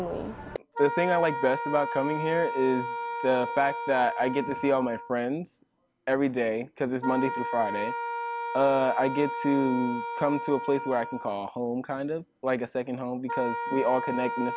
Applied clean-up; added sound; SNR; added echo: none; Wind instrument, woodwind instrument; 7 dB; none.